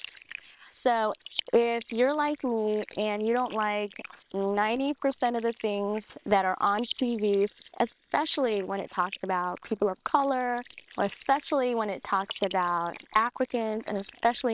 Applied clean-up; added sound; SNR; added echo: neural separator model SepFormer WHAM!.